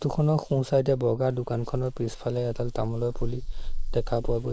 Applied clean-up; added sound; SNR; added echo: neural mask model Resemble Enhance denoiser.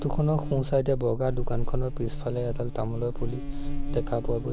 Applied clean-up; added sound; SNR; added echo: none; Buzz; 0 dB; none.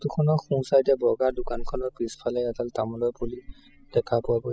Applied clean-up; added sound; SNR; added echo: classical method spectral subtraction.